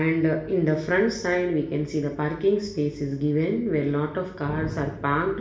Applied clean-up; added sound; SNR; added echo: none; none; none; reverberation time 0.5 s.